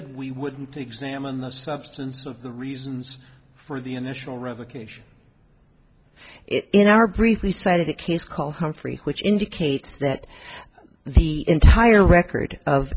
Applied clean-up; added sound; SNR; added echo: none; none; none; none.